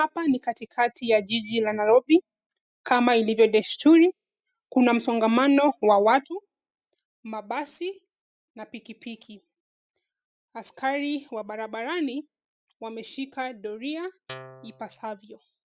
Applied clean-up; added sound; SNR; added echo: classical method spectral subtraction.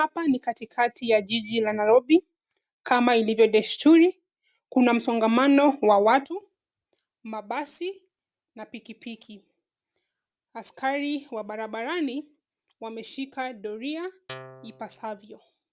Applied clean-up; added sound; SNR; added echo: none; Guitar; 19 dB; none.